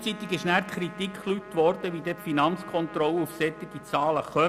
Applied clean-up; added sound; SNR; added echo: none; Trumpet; 18 dB; none.